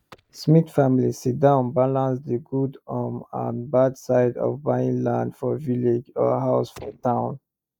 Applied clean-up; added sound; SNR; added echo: neural mask model DeepFilterNet 3.